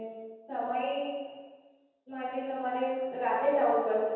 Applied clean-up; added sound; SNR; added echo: none; none; none; reverberation time 1.2 s.